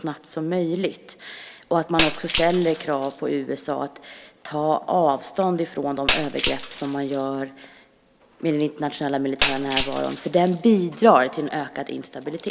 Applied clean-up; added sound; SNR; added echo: none; Shatter; 7 dB; none.